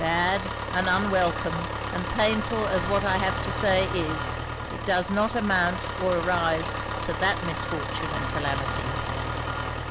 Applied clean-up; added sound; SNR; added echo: none; Engine; 2 dB; none.